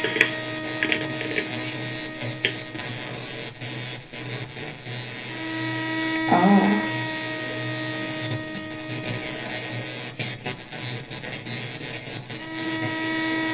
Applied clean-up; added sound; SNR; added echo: none; Bowed string instrument; 4 dB; reverberation time 0.3 s.